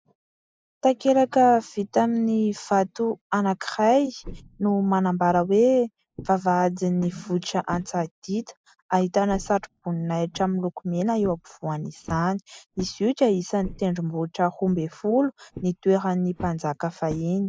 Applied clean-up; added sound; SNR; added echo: neural mask model Resemble Enhance denoiser.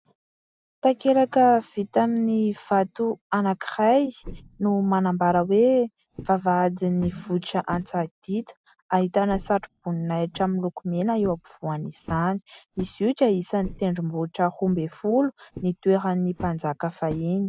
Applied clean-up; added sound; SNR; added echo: none; Walk, footsteps; 19 dB; none.